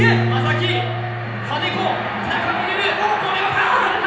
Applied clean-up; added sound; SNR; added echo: none; Piano; 5 dB; reverberation time 0.9 s.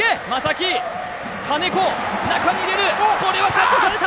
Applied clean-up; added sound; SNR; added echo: none; none; none; none.